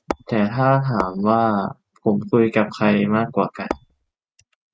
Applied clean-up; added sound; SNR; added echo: neural mask model RNNoise.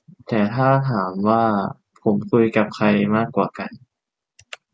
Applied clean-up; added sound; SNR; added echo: none; none; none; none.